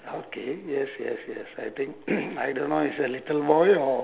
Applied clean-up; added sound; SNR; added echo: none; none; none; none.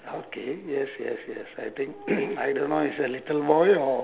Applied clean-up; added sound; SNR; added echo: none; Glass; 9 dB; none.